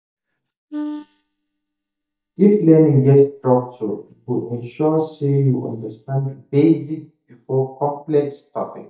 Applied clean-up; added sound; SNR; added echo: neural mask model DeepFilterNet 3.